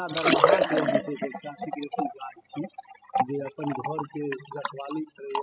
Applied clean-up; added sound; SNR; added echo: classical method spectral subtraction.